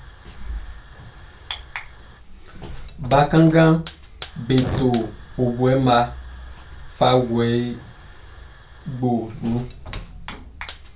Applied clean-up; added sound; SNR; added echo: none; Hiss / Fire; 14 dB; reverberation time 0.3 s.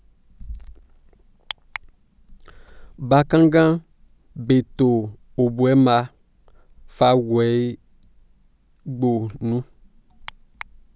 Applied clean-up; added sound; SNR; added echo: none; none; none; none.